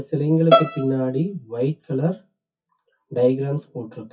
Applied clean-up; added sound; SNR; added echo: classical method WPE with log-MMSE.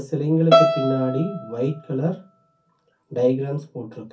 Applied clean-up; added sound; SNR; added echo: none; Bowed string instrument; 0 dB; reverberation time 0.3 s.